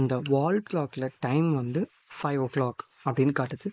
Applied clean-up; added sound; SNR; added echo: neural mask model Resemble Enhance denoiser.